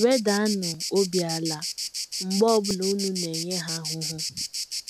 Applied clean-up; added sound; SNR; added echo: none; Insect; 6 dB; none.